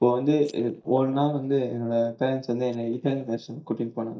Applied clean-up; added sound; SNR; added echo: neural mask model DeepFilterNet 3.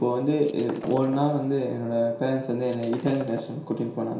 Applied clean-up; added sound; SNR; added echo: none; Shatter; 17 dB; reverberation time 0.7 s.